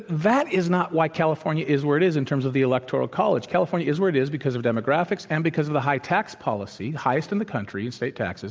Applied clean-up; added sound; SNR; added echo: none; none; none; none.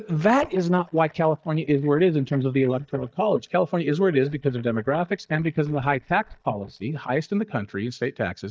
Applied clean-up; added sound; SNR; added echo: neural mask model DeepFilterNet 3.